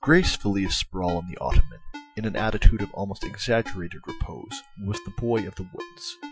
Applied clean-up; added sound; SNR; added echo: classical method Wiener filter.